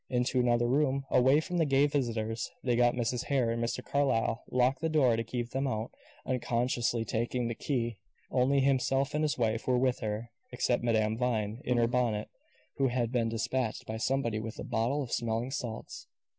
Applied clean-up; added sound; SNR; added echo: none; Keyboard (musical); 11 dB; none.